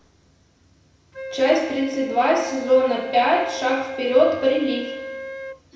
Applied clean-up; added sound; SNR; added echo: none; Wind instrument, woodwind instrument; 11 dB; reverberation time 0.9 s.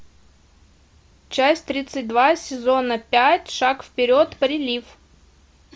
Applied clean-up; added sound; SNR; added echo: none; none; none; none.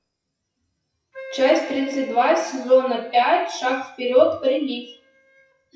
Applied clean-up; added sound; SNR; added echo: classical method WPE with log-MMSE.